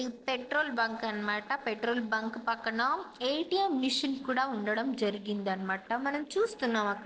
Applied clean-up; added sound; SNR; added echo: neural separator model SepFormer DNS4.